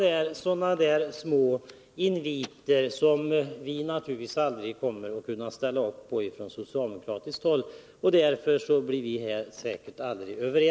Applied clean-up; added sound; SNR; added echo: none; none; none; none.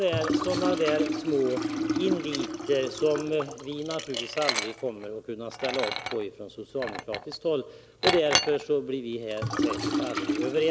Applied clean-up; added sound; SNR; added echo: none; Liquid; 2 dB; none.